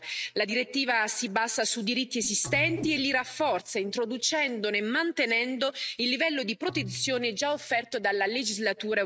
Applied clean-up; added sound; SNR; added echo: neural mask model RNNoise.